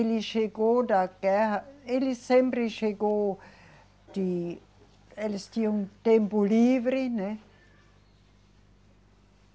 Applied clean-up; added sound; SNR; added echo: none; none; none; none.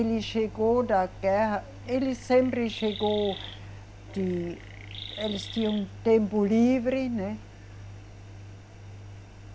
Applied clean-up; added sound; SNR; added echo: none; Engine + Chirp, tweet; 14 dB; none.